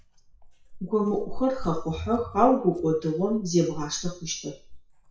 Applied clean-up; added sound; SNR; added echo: classical method WPE with log-MMSE.